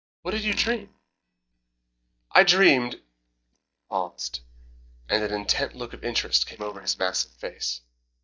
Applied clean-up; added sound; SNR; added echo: neural mask model DeepFilterNet 3.